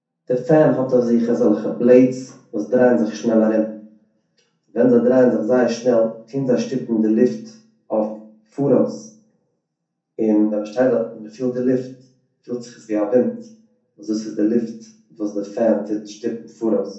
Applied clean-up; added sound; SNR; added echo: none; none; none; reverberation time 0.5 s.